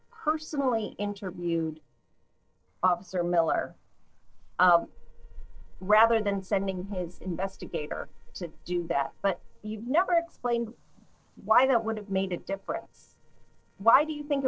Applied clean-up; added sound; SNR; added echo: neural separator model SepFormer DNS4.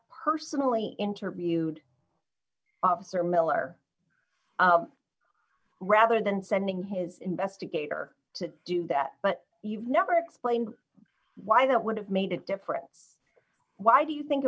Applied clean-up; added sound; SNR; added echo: none; none; none; none.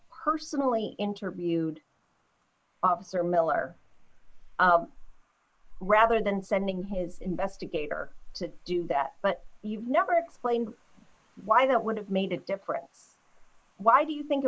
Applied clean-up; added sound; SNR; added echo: neural mask model Resemble Enhance denoiser.